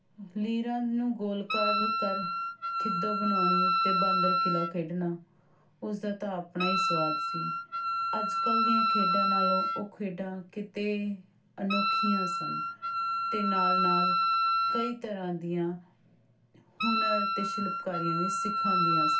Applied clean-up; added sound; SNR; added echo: none; Wind instrument, woodwind instrument; -4 dB; reverberation time 0.3 s.